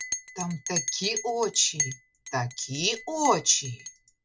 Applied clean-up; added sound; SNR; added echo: none; Chink, clink; 7 dB; none.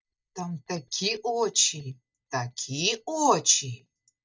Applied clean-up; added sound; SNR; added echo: neural mask model DeepFilterNet 3.